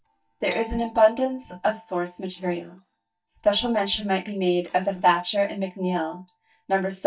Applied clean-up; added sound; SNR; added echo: neural mask model DeepFilterNet 3.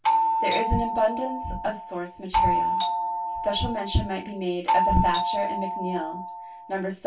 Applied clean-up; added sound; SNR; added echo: none; Doorbell; -2 dB; reverberation time 0.2 s.